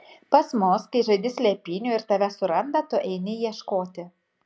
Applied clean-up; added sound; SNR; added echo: none; none; none; none.